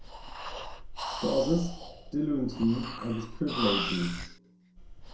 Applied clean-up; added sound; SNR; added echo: none; Breathing; 6 dB; reverberation time 0.5 s.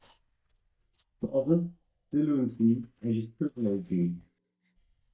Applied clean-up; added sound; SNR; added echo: neural mask model DeepFilterNet 3.